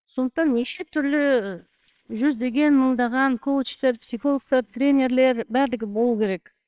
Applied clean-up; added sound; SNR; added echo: neural separator model SepFormer WHAMR!.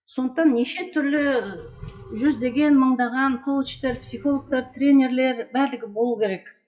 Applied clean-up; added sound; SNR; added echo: classical method WPE with log-MMSE.